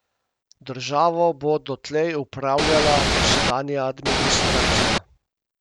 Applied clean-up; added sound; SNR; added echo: none; Ocean / Boat, Water vehicle; -4 dB; none.